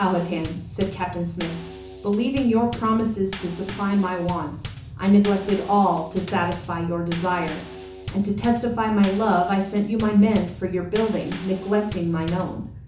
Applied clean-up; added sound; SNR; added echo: none; Bass drum / Snare drum / Drum kit; 13 dB; reverberation time 0.8 s.